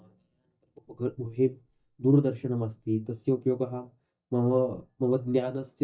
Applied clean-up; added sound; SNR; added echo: neural mask model DeepFilterNet 3.